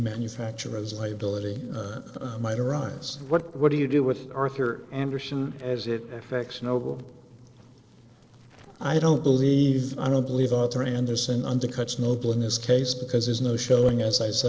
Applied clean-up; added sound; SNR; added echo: neural separator model SepFormer DNS4.